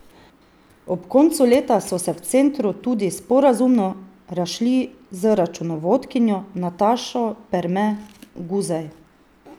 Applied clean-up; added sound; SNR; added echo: none; none; none; none.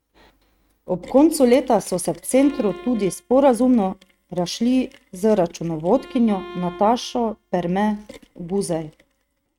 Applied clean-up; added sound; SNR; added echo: neural mask model RNNoise.